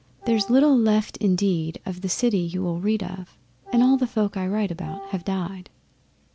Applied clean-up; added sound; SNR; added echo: none; Wind instrument, woodwind instrument; 16 dB; none.